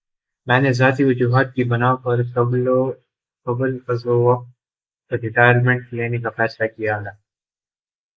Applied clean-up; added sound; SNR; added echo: neural mask model Resemble Enhance denoiser.